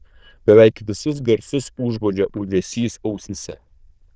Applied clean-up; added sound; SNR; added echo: neural diffusion model UNIVERSE++.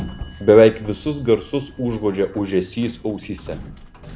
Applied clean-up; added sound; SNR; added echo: none; Sliding door; 17 dB; none.